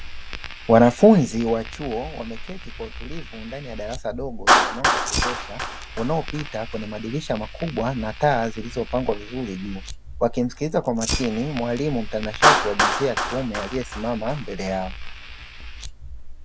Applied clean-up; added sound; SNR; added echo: none; Clapping + Fire; 2 dB; none.